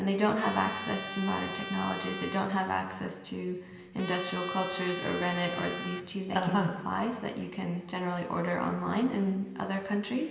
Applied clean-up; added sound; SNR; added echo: none; Trumpet; 8 dB; reverberation time 1.4 s.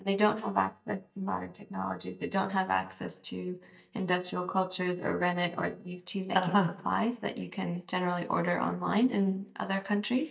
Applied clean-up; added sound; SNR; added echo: neural mask model DeepFilterNet 3.